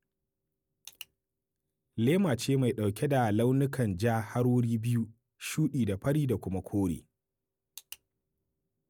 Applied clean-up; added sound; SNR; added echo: none; none; none; none.